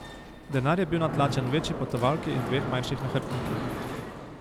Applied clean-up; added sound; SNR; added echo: none; Mechanisms; 5 dB; none.